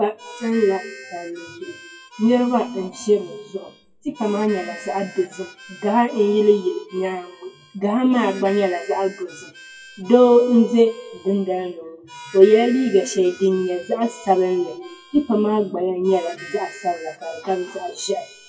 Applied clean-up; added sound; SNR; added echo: classical method WPE with log-MMSE.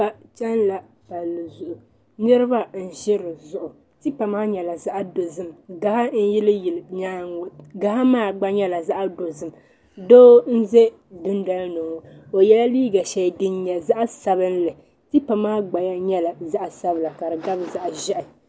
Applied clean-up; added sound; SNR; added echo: none; none; none; none.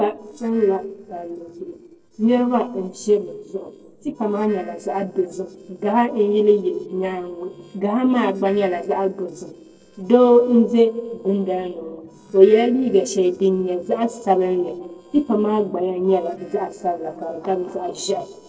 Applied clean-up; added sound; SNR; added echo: neural separator model SepFormer DNS4.